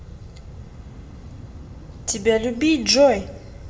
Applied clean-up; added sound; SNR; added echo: none; Bird vocalization, bird call, bird song; 15 dB; reverberation time 0.4 s.